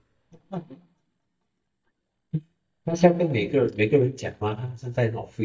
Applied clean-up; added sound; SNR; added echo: neural mask model DeepFilterNet 3.